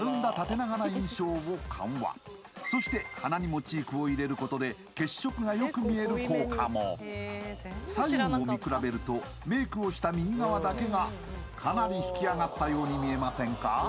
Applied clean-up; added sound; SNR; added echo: none; none; none; none.